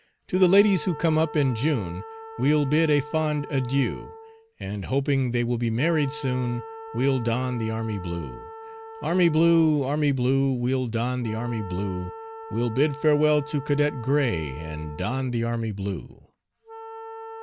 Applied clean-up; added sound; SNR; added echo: none; Wind instrument, woodwind instrument; 15 dB; none.